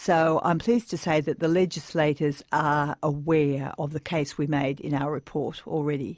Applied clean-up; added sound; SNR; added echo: none; none; none; none.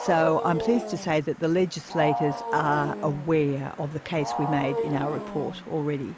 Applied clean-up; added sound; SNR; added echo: none; Wild animals; 7 dB; none.